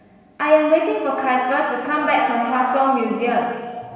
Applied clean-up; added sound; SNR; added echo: none; Wind instrument, woodwind instrument; 14 dB; reverberation time 1.6 s.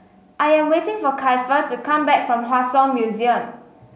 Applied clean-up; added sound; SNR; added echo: none; none; none; none.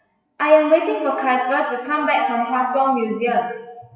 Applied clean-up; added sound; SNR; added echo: classical method WPE with log-MMSE.